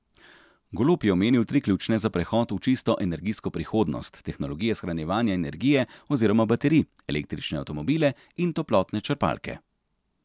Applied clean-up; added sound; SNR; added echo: none; none; none; none.